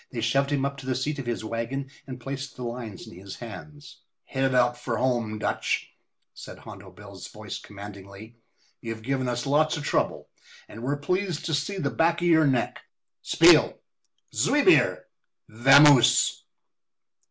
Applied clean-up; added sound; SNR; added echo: none; none; none; none.